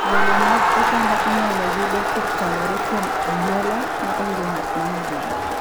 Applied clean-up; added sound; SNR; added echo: none; Crowd; -5 dB; none.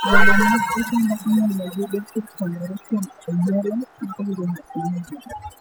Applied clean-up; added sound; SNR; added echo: classical method spectral subtraction.